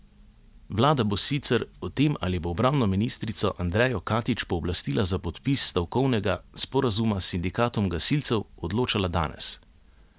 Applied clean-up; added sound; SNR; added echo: none; none; none; none.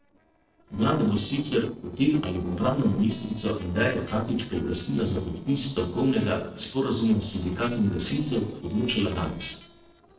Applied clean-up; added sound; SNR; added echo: neural separator model SepFormer DNS4.